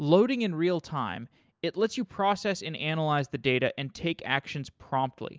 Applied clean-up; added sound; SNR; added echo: none; none; none; none.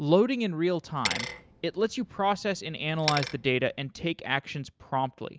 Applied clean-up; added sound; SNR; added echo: none; Bicycle; 9 dB; none.